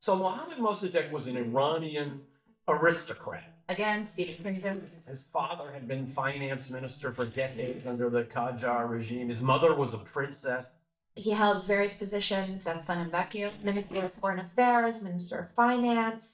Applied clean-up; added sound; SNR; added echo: neural mask model DeepFilterNet 3.